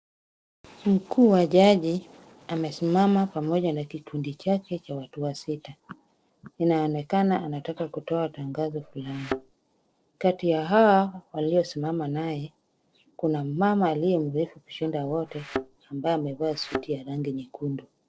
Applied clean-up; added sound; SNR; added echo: neural separator model SepFormer DNS4.